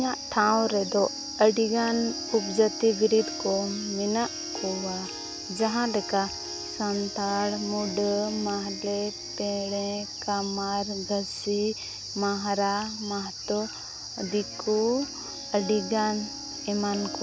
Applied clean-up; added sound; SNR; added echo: none; Harp; 15 dB; none.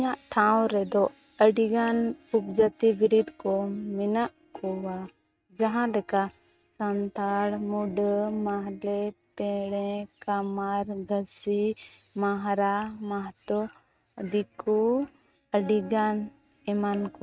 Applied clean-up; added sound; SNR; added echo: neural mask model RNNoise.